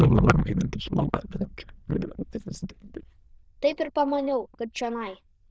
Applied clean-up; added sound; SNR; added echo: neural diffusion model UNIVERSE++.